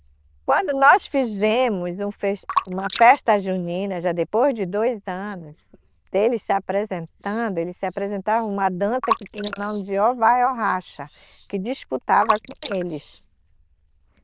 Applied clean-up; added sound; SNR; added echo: neural diffusion model UNIVERSE++.